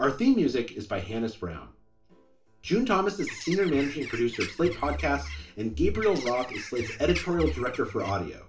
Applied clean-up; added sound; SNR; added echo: none; Bird; 12 dB; reverberation time 0.3 s.